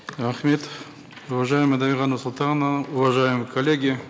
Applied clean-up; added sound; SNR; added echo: none; none; none; none.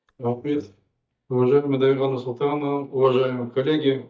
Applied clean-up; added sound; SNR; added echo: neural mask model DeepFilterNet 3.